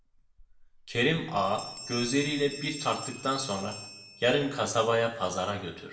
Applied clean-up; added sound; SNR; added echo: none; Bell; 15 dB; reverberation time 0.8 s.